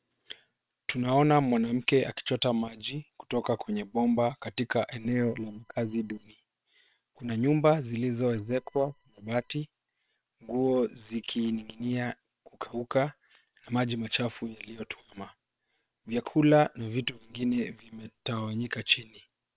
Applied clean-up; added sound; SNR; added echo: neural separator model SepFormer WHAM!.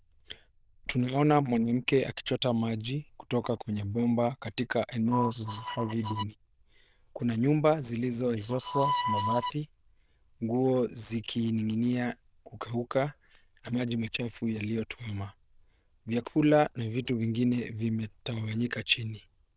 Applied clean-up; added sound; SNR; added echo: neural diffusion model UNIVERSE++.